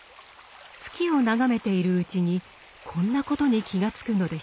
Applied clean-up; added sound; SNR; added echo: none; none; none; none.